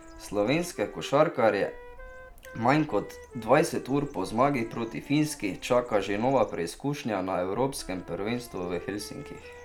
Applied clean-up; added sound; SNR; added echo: none; Bird + Wind instrument, woodwind instrument; 18 dB; none.